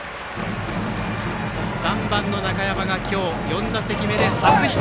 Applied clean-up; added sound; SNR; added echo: none; none; none; none.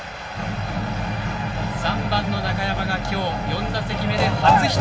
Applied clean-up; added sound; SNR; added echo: none; none; none; reverberation time 1.5 s.